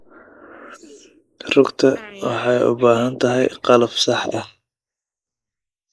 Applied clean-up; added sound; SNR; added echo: neural mask model Resemble Enhance denoiser.